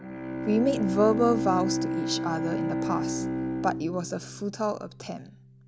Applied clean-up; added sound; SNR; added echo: none; Bowed string instrument; 2 dB; none.